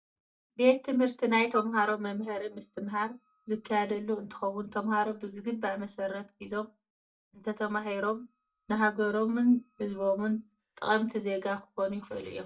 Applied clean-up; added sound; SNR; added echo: neural mask model DeepFilterNet 3.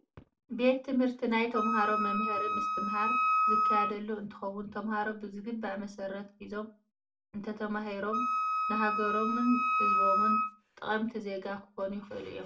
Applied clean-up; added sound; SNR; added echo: none; Wind instrument, woodwind instrument; -4 dB; reverberation time 0.2 s.